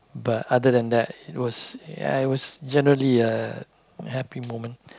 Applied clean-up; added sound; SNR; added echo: none; none; none; none.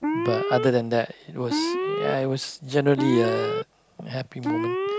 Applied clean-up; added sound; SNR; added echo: none; Alarm; 2 dB; none.